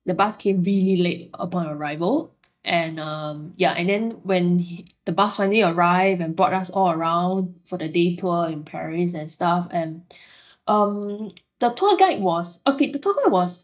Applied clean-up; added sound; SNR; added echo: neural mask model DeepFilterNet 3.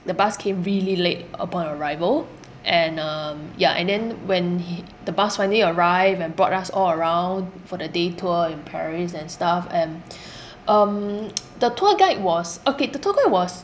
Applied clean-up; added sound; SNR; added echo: none; none; none; none.